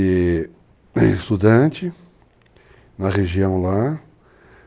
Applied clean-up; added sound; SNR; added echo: none; none; none; none.